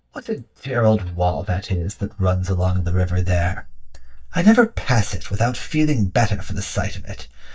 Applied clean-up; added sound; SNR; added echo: neural mask model DeepFilterNet 3.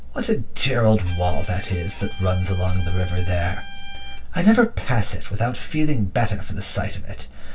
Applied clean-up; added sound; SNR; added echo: none; Bowed string instrument; 20 dB; reverberation time 0.2 s.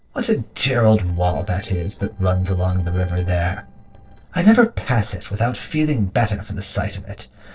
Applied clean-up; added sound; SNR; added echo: neural separator model SepFormer DNS4.